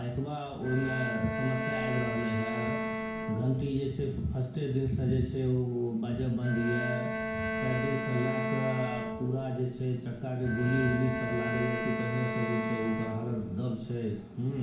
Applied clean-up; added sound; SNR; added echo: none; Bowed string instrument; 4 dB; reverberation time 0.6 s.